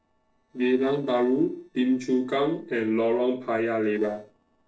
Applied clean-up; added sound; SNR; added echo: neural separator model SepFormer DNS4.